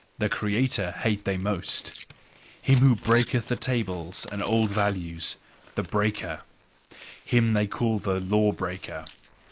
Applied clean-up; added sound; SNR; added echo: neural mask model Resemble Enhance denoiser.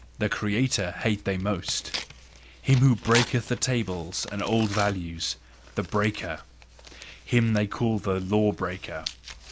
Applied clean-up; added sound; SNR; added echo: none; Tearing; 14 dB; none.